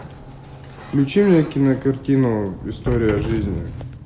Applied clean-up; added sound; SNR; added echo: none; Sliding door; 11 dB; none.